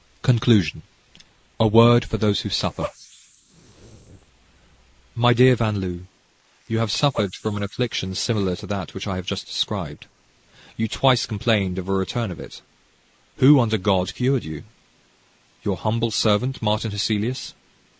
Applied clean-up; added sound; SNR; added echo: neural mask model Resemble Enhance denoiser.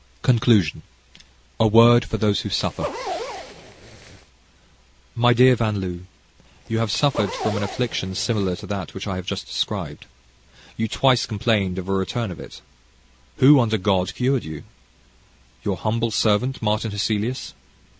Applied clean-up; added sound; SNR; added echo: none; Zipper (clothing); 10 dB; none.